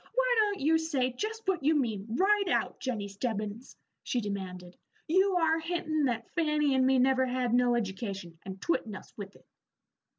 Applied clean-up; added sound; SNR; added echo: none; none; none; none.